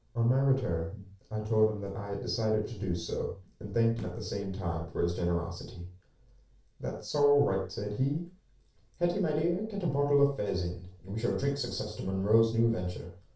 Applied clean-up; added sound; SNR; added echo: none; none; none; reverberation time 0.3 s.